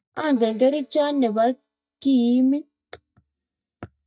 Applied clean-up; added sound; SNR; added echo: neural mask model DeepFilterNet 3.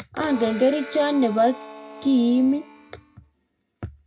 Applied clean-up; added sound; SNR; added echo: none; Harmonica; 16 dB; reverberation time 0.2 s.